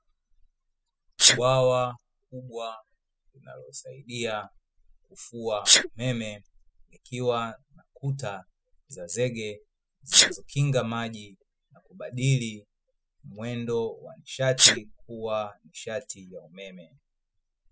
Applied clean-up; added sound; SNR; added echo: classical method spectral subtraction.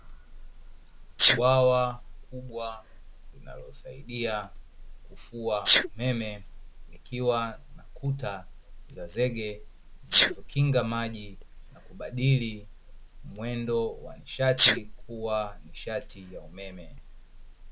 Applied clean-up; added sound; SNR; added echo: none; Sneeze; -1 dB; none.